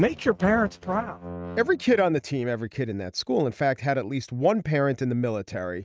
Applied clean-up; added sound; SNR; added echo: neural mask model RNNoise.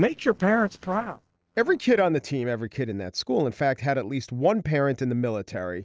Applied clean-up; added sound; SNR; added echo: neural separator model SepFormer DNS4.